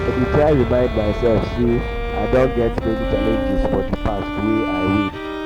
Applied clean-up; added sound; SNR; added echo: none; Explosion + Bowed string instrument; 2 dB; none.